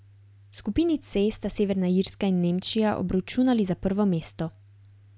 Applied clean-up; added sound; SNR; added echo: none; none; none; none.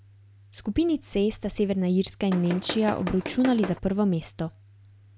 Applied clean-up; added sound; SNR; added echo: none; Tools; 9 dB; none.